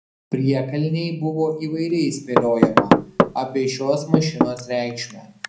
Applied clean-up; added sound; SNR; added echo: none; Knock / Wood; -1 dB; reverberation time 0.5 s.